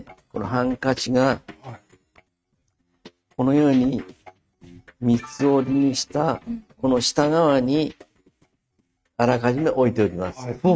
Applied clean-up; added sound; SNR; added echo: neural mask model RNNoise.